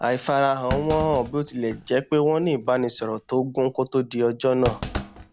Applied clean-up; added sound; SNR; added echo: none; Thump, thud; 13 dB; none.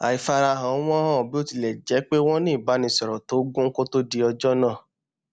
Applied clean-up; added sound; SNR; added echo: none; none; none; none.